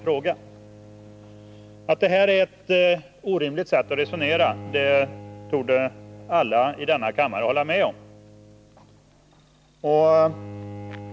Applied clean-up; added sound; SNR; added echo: none; Bowed string instrument; 18 dB; none.